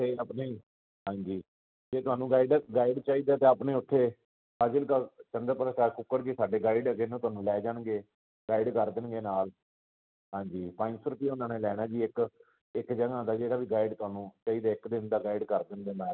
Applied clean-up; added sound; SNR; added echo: none; none; none; none.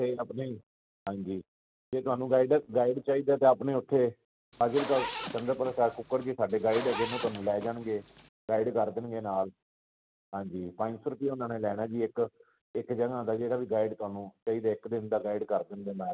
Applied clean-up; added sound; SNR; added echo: none; Zipper (clothing); 8 dB; none.